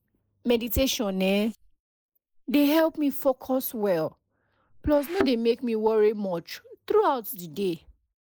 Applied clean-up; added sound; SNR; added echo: neural mask model Resemble Enhance denoiser.